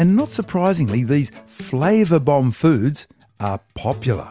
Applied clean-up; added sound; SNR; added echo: none; none; none; none.